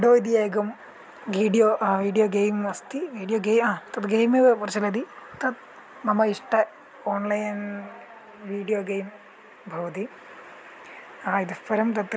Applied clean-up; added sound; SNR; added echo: none; none; none; none.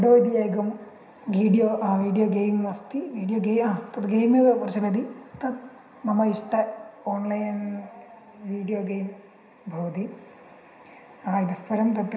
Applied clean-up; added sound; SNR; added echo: none; none; none; reverberation time 0.9 s.